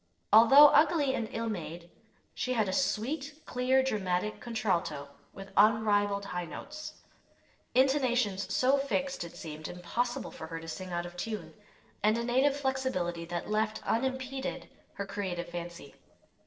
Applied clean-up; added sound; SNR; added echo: neural separator model SepFormer DNS4.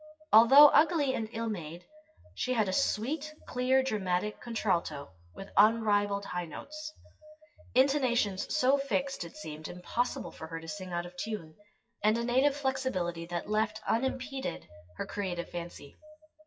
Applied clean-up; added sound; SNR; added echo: classical method WPE with log-MMSE.